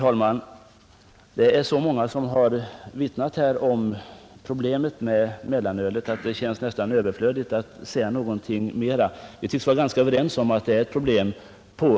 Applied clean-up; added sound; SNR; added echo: none; none; none; none.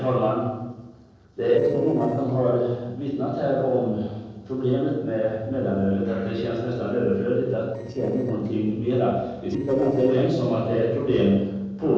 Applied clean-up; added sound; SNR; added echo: neural separator model SepFormer DNS4.